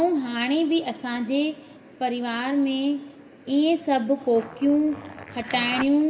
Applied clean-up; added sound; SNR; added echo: none; Zipper (clothing); 14 dB; reverberation time 1.0 s.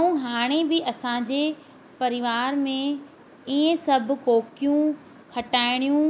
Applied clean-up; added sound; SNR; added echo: none; none; none; none.